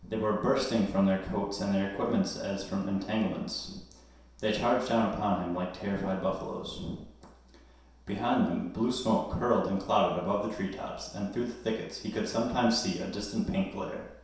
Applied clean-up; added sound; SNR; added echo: none; none; none; reverberation time 0.7 s.